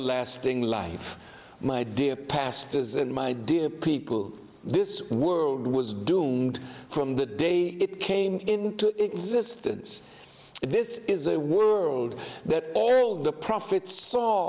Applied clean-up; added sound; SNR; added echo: none; none; none; none.